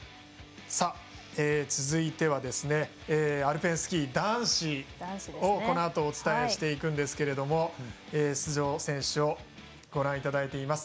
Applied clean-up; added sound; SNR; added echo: none; none; none; none.